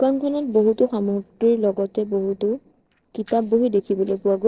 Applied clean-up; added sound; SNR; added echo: neural separator model SepFormer DNS4.